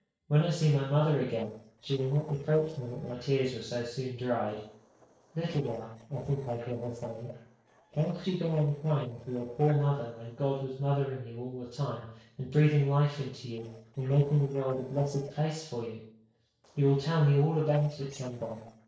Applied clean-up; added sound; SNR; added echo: neural separator model SepFormer DNS4.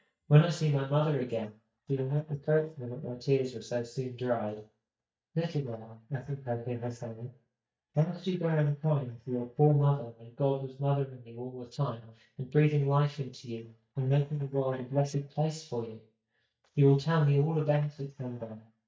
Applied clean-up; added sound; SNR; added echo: neural mask model DeepFilterNet 3.